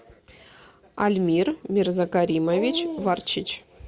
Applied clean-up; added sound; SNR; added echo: none; none; none; none.